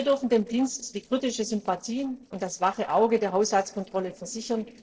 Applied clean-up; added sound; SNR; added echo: neural separator model SepFormer DNS4.